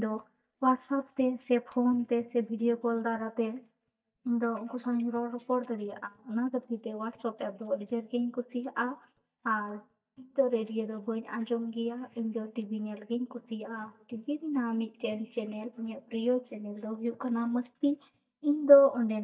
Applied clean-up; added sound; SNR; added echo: neural mask model DeepFilterNet 3.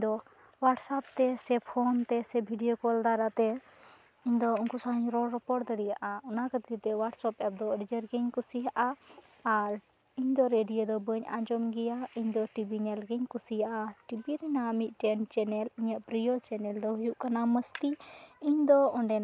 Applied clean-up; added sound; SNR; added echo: none; none; none; none.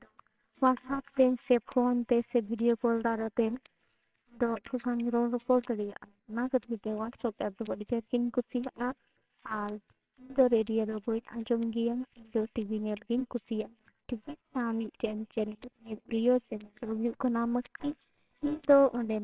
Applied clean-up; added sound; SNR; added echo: neural separator model SepFormer WHAMR!.